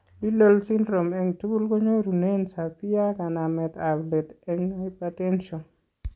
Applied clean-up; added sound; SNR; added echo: none; none; none; none.